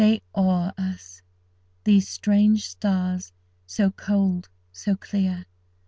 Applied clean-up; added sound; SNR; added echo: none; none; none; none.